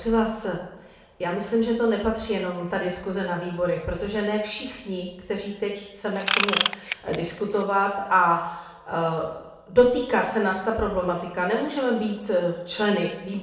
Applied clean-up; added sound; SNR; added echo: none; Ratchet, pawl / Tools; 1 dB; reverberation time 0.8 s.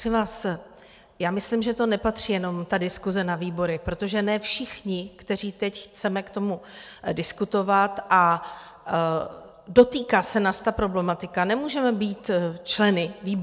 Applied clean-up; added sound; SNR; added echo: none; none; none; none.